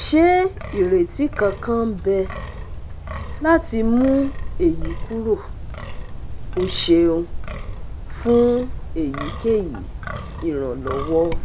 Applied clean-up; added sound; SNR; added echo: none; Wind; 8 dB; none.